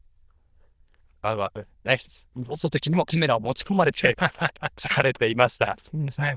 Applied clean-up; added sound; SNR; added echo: neural diffusion model UNIVERSE++.